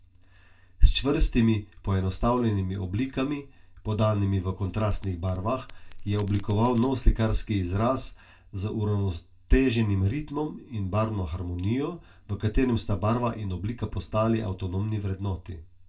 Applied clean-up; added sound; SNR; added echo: none; Crackle; 13 dB; reverberation time 0.2 s.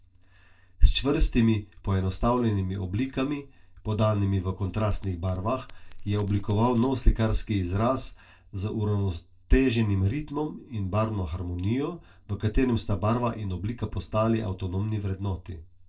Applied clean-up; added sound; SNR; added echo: neural separator model SepFormer DNS4.